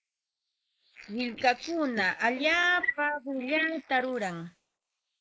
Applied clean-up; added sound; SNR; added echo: neural mask model Resemble Enhance denoiser.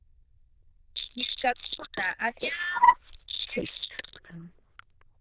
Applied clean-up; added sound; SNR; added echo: neural diffusion model UNIVERSE++.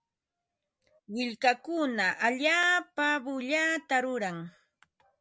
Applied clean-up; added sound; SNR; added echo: none; none; none; none.